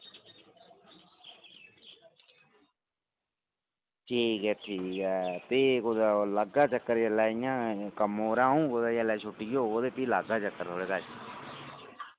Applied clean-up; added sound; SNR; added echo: none; none; none; none.